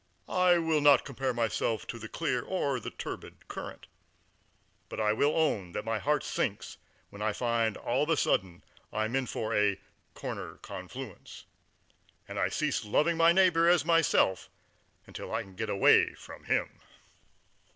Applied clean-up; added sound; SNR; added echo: none; none; none; none.